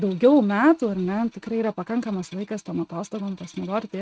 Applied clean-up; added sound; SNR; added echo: neural mask model RNNoise.